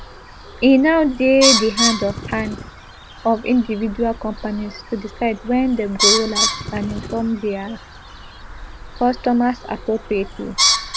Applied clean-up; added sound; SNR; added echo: none; Bird; 4 dB; none.